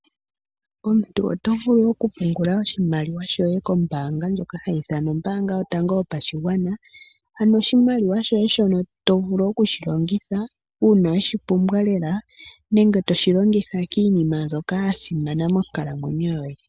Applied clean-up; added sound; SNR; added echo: none; none; none; none.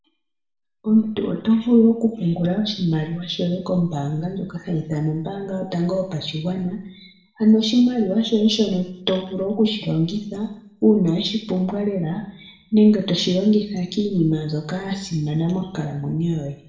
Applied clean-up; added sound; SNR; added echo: none; none; none; reverberation time 0.6 s.